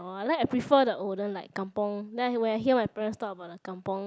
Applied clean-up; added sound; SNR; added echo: none; none; none; none.